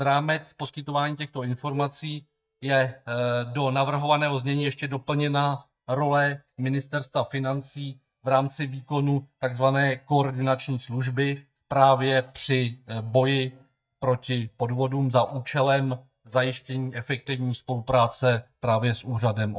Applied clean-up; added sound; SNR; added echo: neural mask model DeepFilterNet 3.